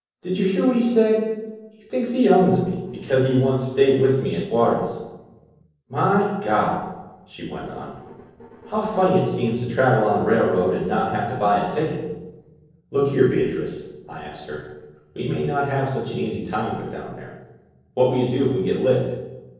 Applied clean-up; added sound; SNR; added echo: neural separator model SepFormer DNS4.